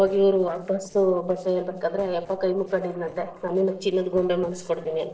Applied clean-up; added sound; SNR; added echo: neural separator model SepFormer DNS4.